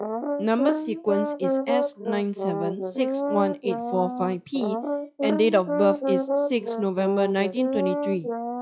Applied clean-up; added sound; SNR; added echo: classical method log-MMSE.